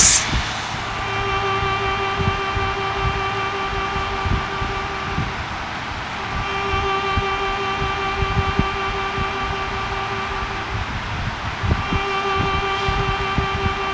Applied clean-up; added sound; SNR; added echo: none; Bowed string instrument; 2 dB; none.